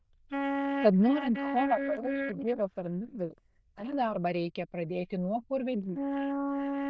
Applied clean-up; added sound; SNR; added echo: neural diffusion model UNIVERSE++.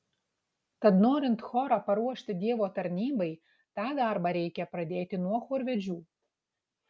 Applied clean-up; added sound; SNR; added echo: none; none; none; none.